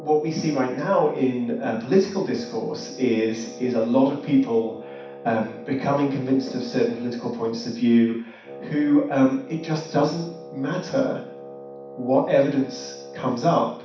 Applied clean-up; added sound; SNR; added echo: none; Wind instrument, woodwind instrument; 16 dB; reverberation time 0.6 s.